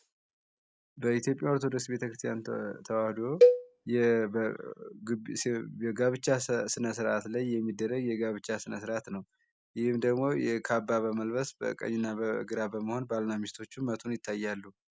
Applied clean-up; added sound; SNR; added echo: none; Cowbell; -4 dB; none.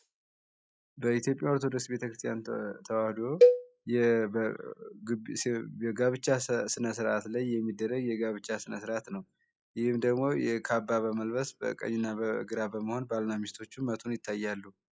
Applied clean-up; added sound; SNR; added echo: classical method log-MMSE.